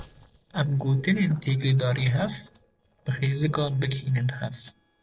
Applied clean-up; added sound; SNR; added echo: neural separator model SepFormer DNS4.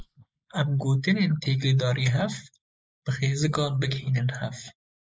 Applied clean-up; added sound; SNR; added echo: neural mask model Resemble Enhance denoiser.